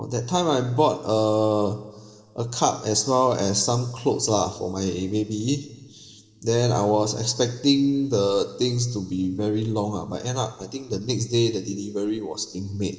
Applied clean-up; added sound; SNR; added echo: none; none; none; reverberation time 2.0 s.